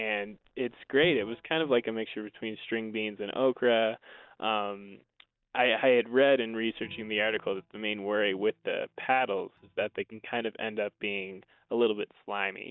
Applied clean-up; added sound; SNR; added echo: neural mask model DeepFilterNet 3.